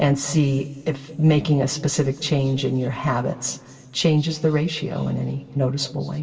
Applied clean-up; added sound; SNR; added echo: none; none; none; reverberation time 2.1 s.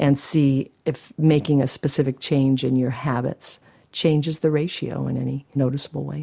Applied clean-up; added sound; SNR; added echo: none; none; none; none.